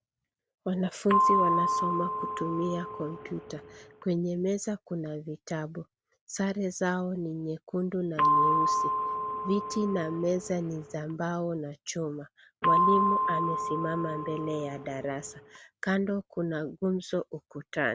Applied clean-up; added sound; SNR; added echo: none; Percussion; -3 dB; none.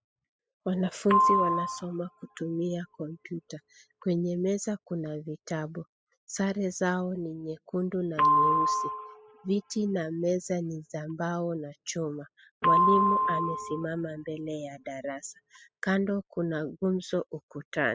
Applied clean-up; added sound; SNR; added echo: classical method spectral subtraction.